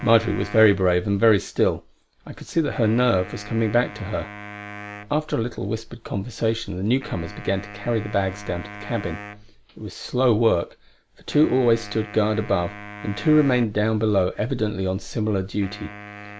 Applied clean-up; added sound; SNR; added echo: none; Wind instrument, woodwind instrument; 17 dB; none.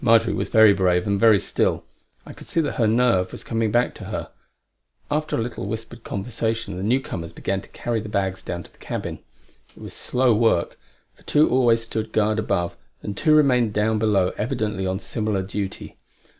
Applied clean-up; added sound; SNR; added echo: none; none; none; none.